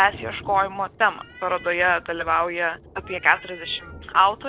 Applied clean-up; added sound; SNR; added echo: none; Meow + Thunder; 19 dB; none.